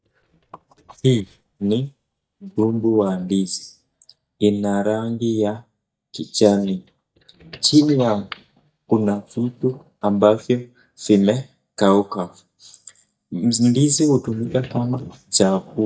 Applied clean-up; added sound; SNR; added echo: neural mask model DeepFilterNet 3.